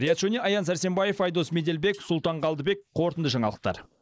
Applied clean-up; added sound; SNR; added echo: neural mask model Resemble Enhance denoiser.